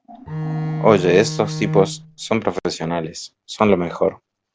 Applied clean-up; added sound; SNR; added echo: none; Bowed string instrument; 6 dB; none.